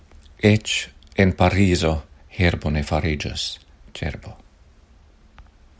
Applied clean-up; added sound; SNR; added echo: none; none; none; none.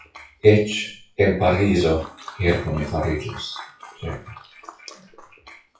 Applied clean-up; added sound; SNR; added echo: classical method WPE with log-MMSE.